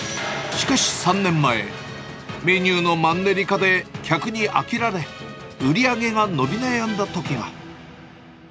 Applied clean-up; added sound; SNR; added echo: none; none; none; none.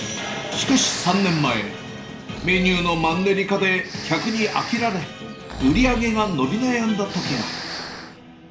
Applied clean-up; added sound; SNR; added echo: none; Breathing; 12 dB; reverberation time 0.5 s.